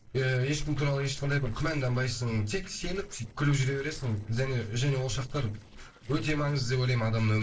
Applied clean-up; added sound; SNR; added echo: neural separator model SepFormer DNS4.